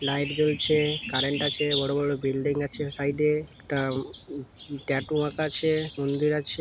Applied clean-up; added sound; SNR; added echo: none; Bird; 10 dB; none.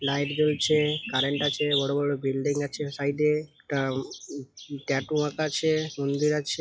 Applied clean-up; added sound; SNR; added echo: classical method log-MMSE.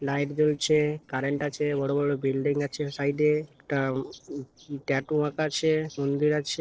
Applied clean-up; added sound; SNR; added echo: neural separator model SepFormer DNS4.